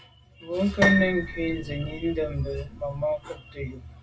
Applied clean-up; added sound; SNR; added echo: none; Piano; 3 dB; reverberation time 0.2 s.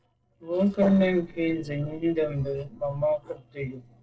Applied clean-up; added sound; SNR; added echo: neural separator model SepFormer DNS4.